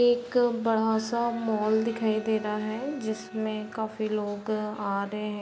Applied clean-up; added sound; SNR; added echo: none; Bowed string instrument; 20 dB; none.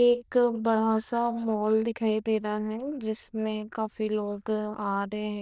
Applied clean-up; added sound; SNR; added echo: neural diffusion model UNIVERSE++.